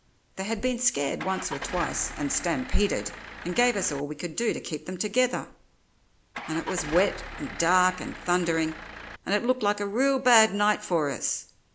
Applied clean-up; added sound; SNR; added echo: none; Engine starting / Car; 11 dB; none.